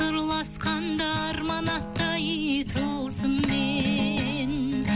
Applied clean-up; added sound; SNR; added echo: none; Train; 19 dB; none.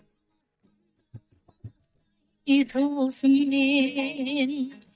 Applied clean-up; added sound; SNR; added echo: neural mask model DeepFilterNet 3.